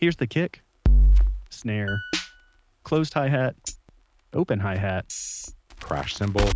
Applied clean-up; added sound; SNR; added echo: none; Piano + Crackle; 13 dB; none.